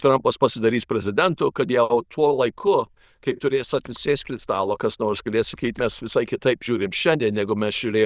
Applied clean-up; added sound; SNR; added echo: neural diffusion model UNIVERSE++.